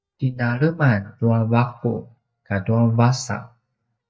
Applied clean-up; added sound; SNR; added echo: neural mask model DeepFilterNet 3.